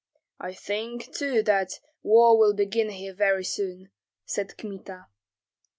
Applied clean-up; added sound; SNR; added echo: none; none; none; none.